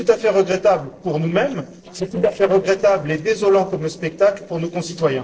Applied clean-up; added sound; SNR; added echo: neural separator model SepFormer DNS4.